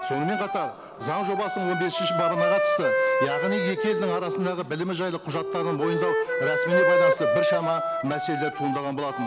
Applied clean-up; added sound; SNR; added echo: none; Wind instrument, woodwind instrument; -3 dB; none.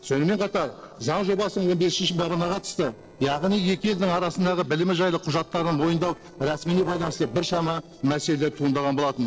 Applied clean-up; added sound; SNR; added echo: neural separator model SepFormer DNS4.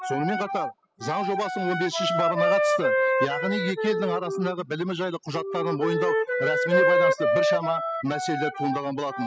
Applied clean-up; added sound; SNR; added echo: classical method spectral subtraction.